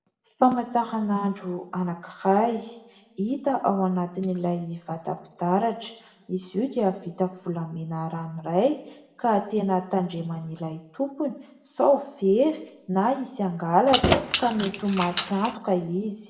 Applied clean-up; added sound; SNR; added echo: none; Keys jangling; 0 dB; reverberation time 0.8 s.